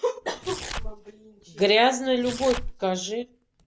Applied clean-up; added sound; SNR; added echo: none; Tearing; 11 dB; none.